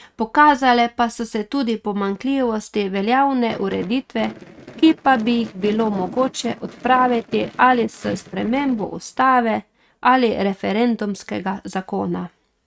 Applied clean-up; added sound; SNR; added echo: neural mask model RNNoise.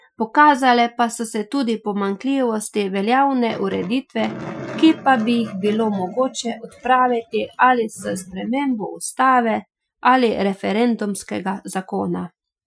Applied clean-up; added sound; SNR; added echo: classical method Wiener filter.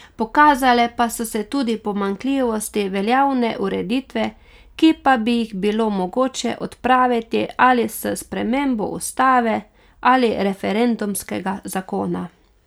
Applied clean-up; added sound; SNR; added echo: none; none; none; none.